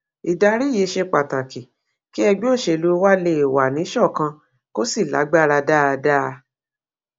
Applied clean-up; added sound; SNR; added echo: none; none; none; none.